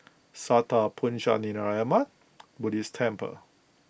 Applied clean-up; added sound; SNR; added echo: none; none; none; none.